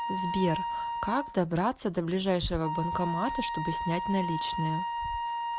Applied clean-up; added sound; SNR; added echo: none; Wind instrument, woodwind instrument; 3 dB; none.